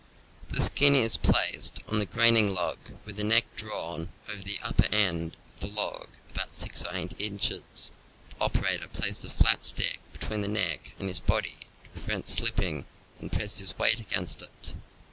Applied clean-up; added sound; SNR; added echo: none; none; none; none.